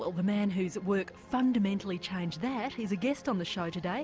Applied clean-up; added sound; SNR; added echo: none; none; none; none.